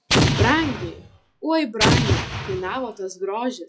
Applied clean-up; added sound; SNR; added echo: classical method log-MMSE.